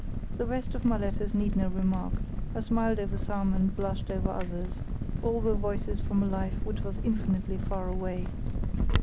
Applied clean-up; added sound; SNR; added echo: none; Crackle; -1 dB; none.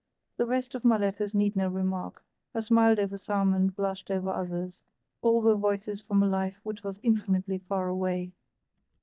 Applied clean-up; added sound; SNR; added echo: neural mask model DeepFilterNet 3.